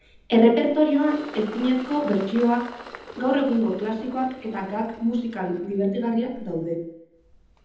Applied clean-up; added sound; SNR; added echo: none; Engine; 19 dB; reverberation time 1.1 s.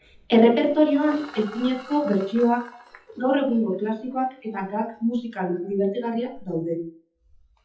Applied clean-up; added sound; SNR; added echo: classical method WPE with log-MMSE.